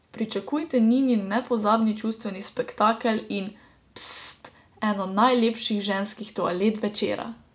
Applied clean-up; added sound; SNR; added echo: none; none; none; none.